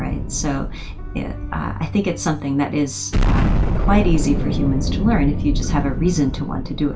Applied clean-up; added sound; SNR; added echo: none; Explosion; -1 dB; reverberation time 0.2 s.